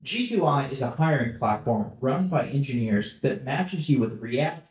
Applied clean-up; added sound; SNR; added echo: neural mask model DeepFilterNet 3.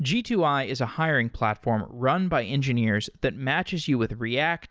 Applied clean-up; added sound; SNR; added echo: none; none; none; none.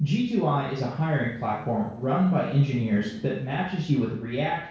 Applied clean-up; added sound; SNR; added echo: neural separator model SepFormer DNS4.